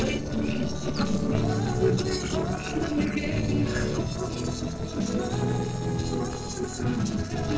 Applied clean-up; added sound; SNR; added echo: neural separator model SepFormer DNS4.